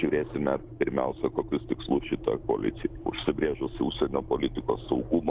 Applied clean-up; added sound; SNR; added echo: none; Engine; 12 dB; none.